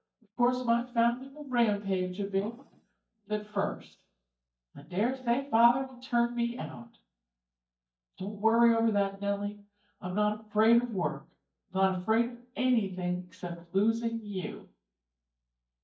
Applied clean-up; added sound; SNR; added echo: neural mask model DeepFilterNet 3.